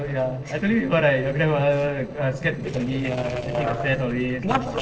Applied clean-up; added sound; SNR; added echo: neural separator model SepFormer DNS4.